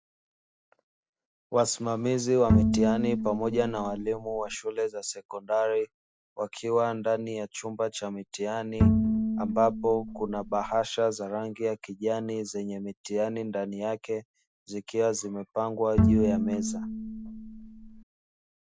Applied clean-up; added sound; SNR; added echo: none; Bowed string instrument; -3 dB; none.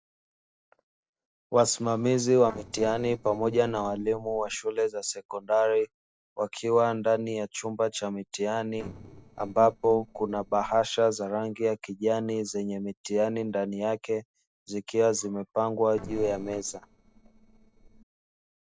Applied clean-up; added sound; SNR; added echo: neural separator model SepFormer DNS4.